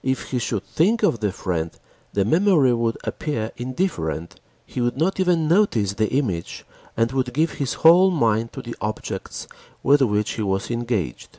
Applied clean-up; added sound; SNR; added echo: none; none; none; none.